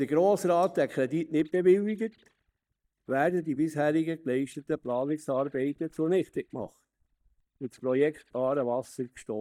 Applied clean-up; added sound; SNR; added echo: neural mask model DeepFilterNet 3.